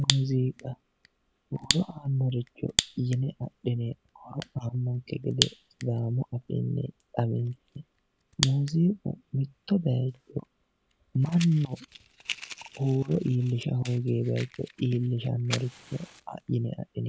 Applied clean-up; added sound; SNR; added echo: none; Fire; 9 dB; none.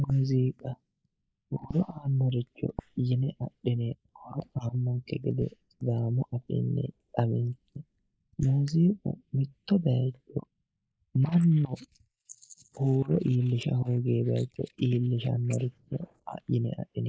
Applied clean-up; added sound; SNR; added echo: neural mask model Resemble Enhance denoiser.